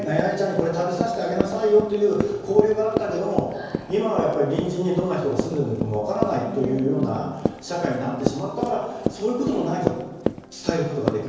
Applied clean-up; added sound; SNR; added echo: none; Run; 6 dB; reverberation time 1.2 s.